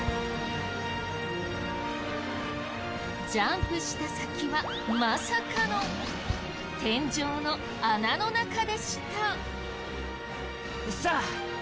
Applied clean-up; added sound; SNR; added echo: none; Bass drum; 14 dB; none.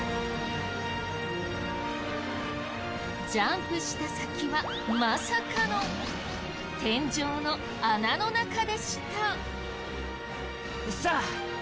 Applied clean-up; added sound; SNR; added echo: none; none; none; none.